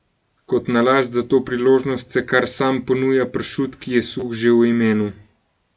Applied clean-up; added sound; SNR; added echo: none; none; none; none.